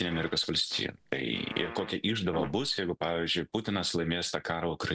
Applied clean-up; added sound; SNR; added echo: none; Fart; 13 dB; none.